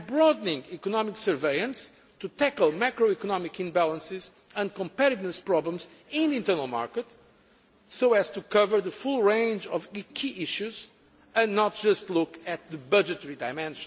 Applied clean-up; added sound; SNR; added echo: none; none; none; none.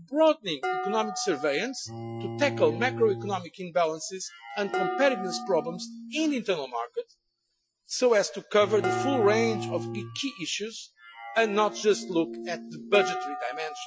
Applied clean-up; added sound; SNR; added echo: classical method Wiener filter.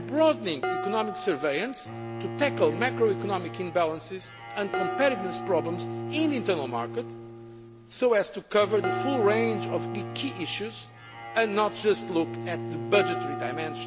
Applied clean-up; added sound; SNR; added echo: none; Dishes, pots, and pans + Bowed string instrument; 6 dB; none.